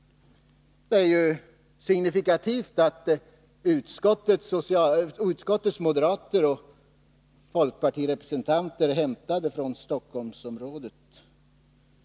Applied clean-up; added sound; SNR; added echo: none; none; none; none.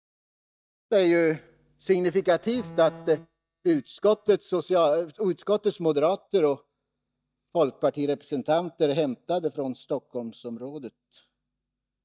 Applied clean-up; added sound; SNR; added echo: neural mask model DeepFilterNet 3.